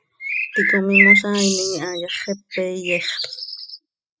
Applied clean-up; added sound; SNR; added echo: classical method spectral subtraction.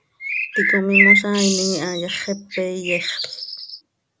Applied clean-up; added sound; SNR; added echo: none; Bird; -3 dB; none.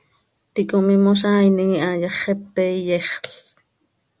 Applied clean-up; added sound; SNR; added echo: none; none; none; none.